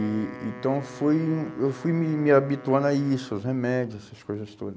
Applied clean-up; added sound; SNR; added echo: none; Wind instrument, woodwind instrument; 18 dB; none.